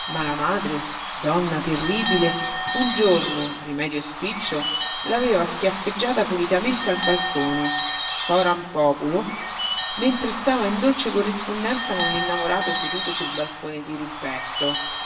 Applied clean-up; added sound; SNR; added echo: none; Bird / Bell; 4 dB; reverberation time 0.9 s.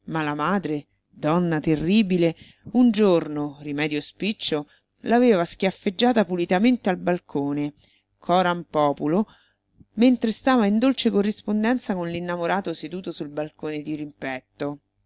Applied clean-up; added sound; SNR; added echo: none; none; none; none.